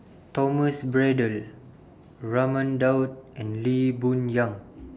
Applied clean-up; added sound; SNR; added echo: none; none; none; none.